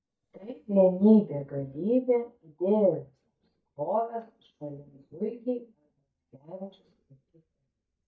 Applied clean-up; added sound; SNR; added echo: neural mask model DeepFilterNet 3.